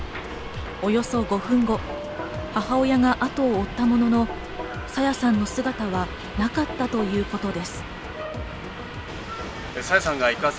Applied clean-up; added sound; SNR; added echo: none; Subway, metro, underground; 11 dB; none.